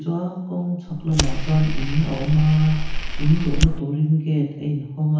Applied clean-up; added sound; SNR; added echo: none; Fire; 1 dB; reverberation time 0.9 s.